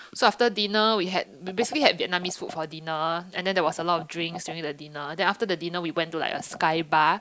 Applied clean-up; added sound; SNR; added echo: neural mask model Resemble Enhance denoiser.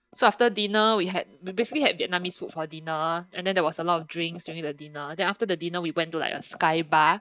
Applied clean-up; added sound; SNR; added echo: neural mask model DeepFilterNet 3.